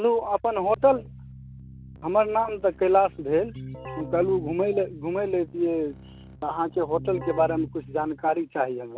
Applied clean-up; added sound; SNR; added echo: none; Keyboard (musical); 16 dB; none.